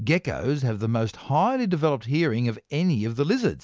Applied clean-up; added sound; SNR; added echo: none; none; none; none.